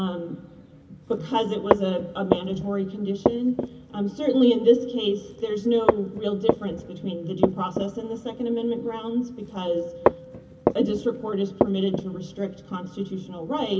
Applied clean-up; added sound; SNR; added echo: none; Walk, footsteps; 4 dB; reverberation time 0.3 s.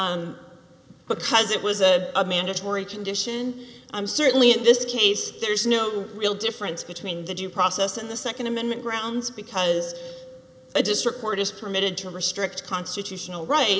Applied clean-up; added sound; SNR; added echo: none; none; none; none.